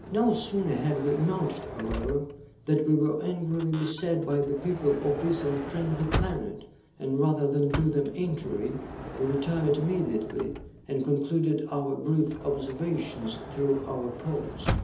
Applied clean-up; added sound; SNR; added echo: none; Sliding door / Motor vehicle (road); 10 dB; reverberation time 1.2 s.